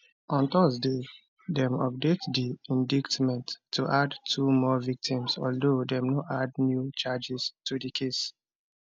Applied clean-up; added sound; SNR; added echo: none; none; none; none.